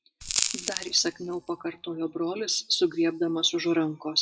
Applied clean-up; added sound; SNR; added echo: classical method WPE with log-MMSE.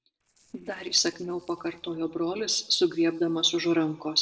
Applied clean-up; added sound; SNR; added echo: neural separator model SepFormer DNS4.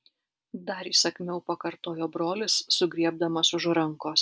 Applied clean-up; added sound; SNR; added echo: none; none; none; none.